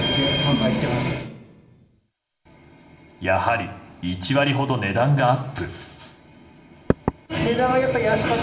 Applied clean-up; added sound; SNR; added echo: none; Knock / Wood; 3 dB; reverberation time 1.9 s.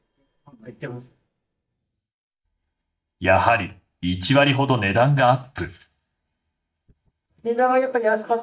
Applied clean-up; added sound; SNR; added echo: neural mask model DeepFilterNet 3.